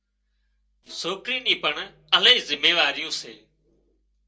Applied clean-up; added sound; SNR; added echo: neural separator model SepFormer DNS4.